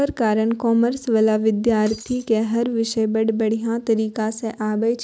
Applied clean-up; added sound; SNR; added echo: none; Shatter; 19 dB; none.